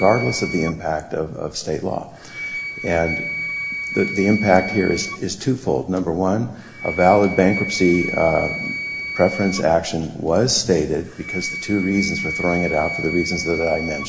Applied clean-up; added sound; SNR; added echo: none; Wind instrument, woodwind instrument; 9 dB; reverberation time 2.3 s.